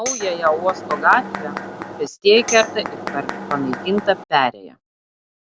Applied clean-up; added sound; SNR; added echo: none; Tambourine + Mechanisms; 8 dB; none.